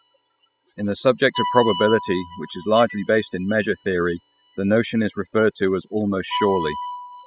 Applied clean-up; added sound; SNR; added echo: classical method spectral subtraction.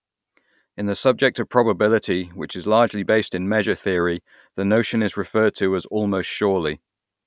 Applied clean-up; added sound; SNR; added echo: none; none; none; none.